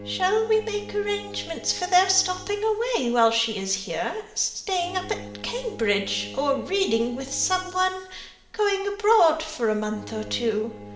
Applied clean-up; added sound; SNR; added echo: none; Bowed string instrument; 17 dB; reverberation time 0.8 s.